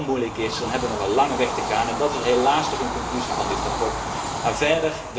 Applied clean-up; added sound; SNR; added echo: none; Train / Bird vocalization, bird call, bird song; 4 dB; reverberation time 2.8 s.